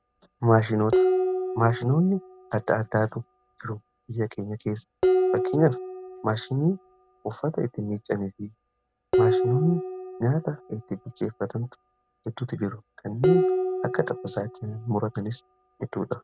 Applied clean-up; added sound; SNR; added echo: none; Dishes, pots, and pans; 2 dB; none.